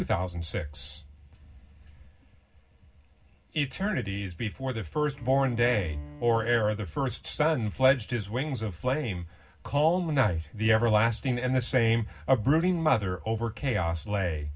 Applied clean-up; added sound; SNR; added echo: none; Bowed string instrument; 19 dB; reverberation time 0.4 s.